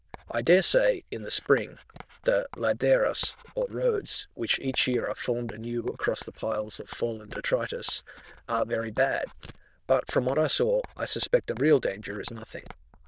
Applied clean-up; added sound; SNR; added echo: neural diffusion model UNIVERSE++.